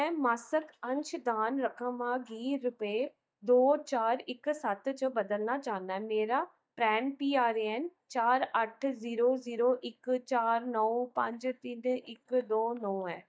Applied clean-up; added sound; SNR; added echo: neural mask model DeepFilterNet 3.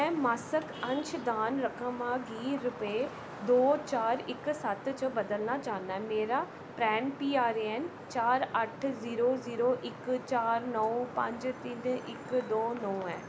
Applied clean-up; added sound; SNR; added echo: none; Traffic noise, roadway noise / Vehicle horn, car horn, honking; 14 dB; none.